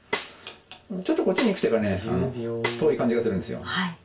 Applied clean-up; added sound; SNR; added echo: none; Snare drum; 12 dB; reverberation time 0.3 s.